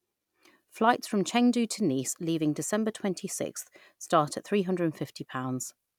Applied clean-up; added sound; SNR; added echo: none; none; none; none.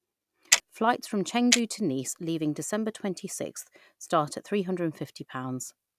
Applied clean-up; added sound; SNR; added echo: none; Clock; 0 dB; none.